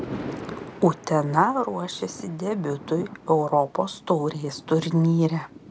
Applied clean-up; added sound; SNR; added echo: none; Thunder; 15 dB; none.